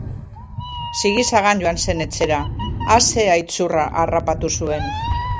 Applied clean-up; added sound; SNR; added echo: none; Meow; 7 dB; none.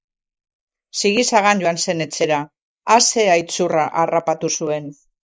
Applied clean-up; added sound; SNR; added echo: neural mask model Resemble Enhance denoiser.